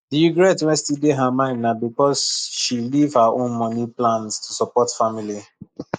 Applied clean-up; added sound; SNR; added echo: neural mask model Resemble Enhance denoiser.